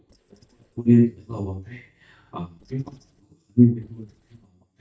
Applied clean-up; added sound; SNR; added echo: neural mask model DeepFilterNet 3.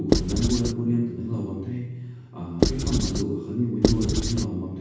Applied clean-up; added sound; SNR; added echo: none; Writing; -3 dB; reverberation time 1.2 s.